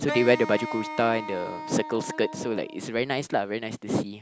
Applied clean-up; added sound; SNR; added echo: none; Wind instrument, woodwind instrument; 10 dB; none.